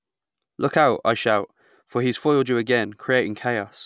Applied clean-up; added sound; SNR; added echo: none; none; none; none.